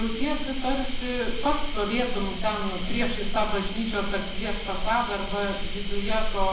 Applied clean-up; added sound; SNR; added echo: none; Cricket; -5 dB; none.